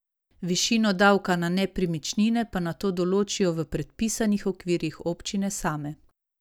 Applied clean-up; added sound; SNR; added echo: none; none; none; none.